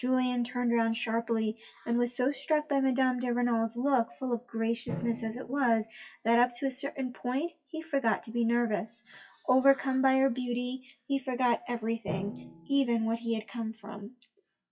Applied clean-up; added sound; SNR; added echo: classical method WPE with log-MMSE.